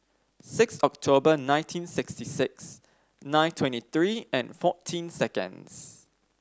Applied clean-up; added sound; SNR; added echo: none; none; none; none.